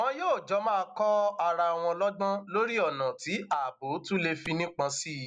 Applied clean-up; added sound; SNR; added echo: none; Clapping; 19 dB; none.